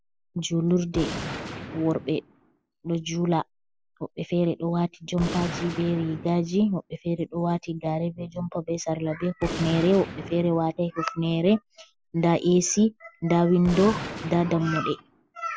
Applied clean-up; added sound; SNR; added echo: none; Gunshot, gunfire; 13 dB; none.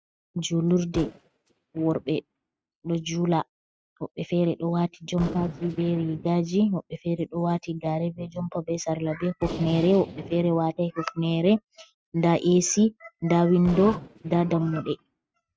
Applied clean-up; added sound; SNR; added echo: neural mask model RNNoise.